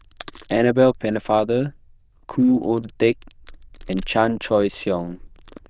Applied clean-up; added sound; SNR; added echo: neural diffusion model UNIVERSE++.